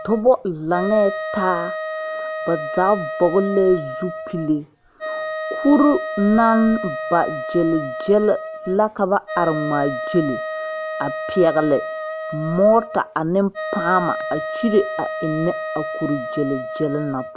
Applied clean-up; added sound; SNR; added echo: none; Wind instrument, woodwind instrument; 7 dB; none.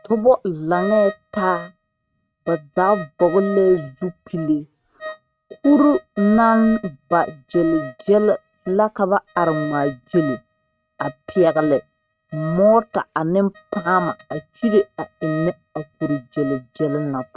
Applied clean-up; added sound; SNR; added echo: neural mask model RNNoise.